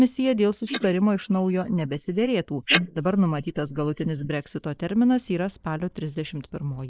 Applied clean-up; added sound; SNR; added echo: neural mask model Resemble Enhance denoiser.